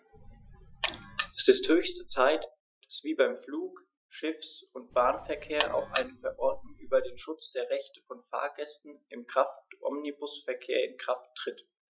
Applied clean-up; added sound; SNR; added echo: classical method Wiener filter.